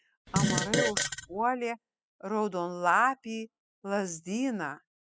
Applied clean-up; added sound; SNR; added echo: classical method spectral subtraction.